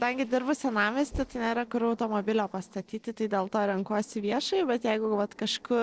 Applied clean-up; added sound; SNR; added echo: neural separator model SepFormer DNS4.